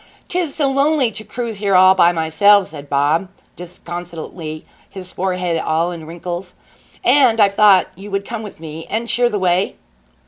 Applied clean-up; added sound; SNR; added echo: none; none; none; none.